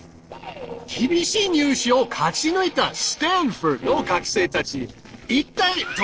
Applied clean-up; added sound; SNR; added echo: neural separator model SepFormer DNS4.